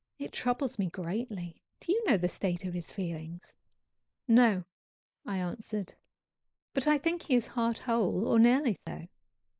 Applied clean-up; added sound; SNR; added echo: neural mask model Resemble Enhance denoiser.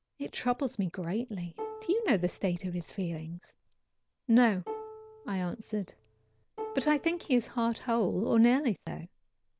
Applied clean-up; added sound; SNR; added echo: none; Plucked string instrument; 14 dB; none.